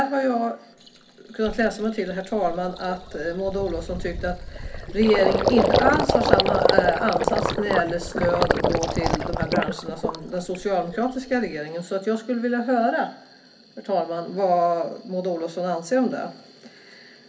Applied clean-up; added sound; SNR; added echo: none; Gurgling; 2 dB; reverberation time 0.3 s.